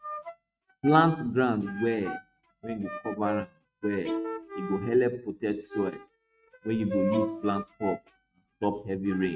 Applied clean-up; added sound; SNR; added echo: neural mask model RNNoise.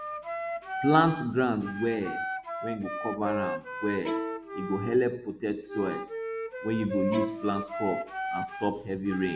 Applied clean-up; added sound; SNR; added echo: none; Bowed string instrument + Wind instrument, woodwind instrument; 5 dB; none.